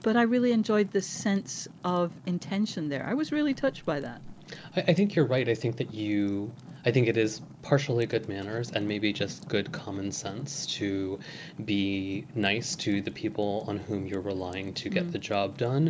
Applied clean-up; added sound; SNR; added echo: none; Fire; 17 dB; none.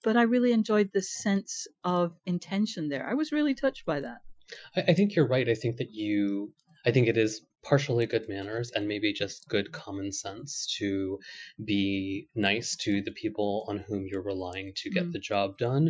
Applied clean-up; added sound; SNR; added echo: classical method Wiener filter.